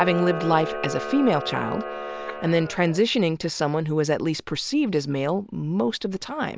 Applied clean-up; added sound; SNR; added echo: none; Camera; 11 dB; none.